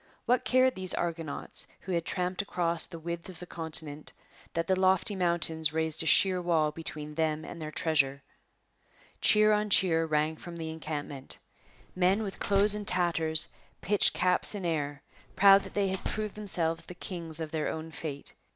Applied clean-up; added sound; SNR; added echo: none; Slam; 11 dB; none.